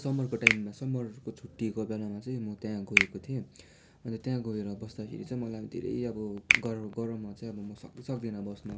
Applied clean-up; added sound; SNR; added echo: none; Finger snapping; -1 dB; none.